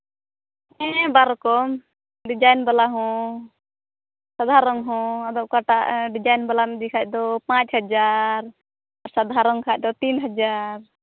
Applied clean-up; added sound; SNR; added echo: none; none; none; none.